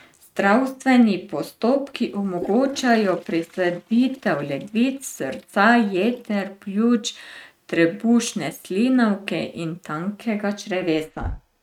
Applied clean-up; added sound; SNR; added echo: neural mask model RNNoise.